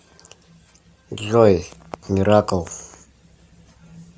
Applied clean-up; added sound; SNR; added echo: none; none; none; none.